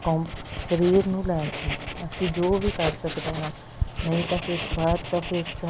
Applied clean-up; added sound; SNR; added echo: none; Typing + Writing; 6 dB; none.